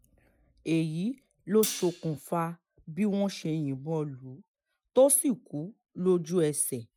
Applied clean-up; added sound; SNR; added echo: classical method Wiener filter.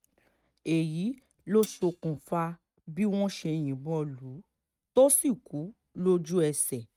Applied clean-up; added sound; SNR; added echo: neural mask model RNNoise.